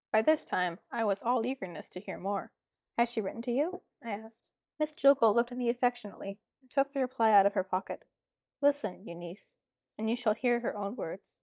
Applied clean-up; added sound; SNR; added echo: neural mask model DeepFilterNet 3.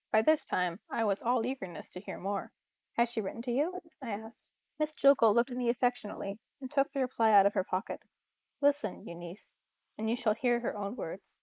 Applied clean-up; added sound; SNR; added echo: neural mask model Resemble Enhance denoiser.